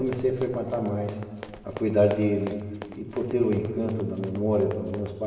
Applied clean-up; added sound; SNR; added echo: none; Run; 16 dB; reverberation time 1.6 s.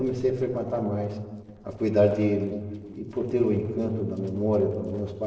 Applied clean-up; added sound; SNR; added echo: neural separator model SepFormer DNS4.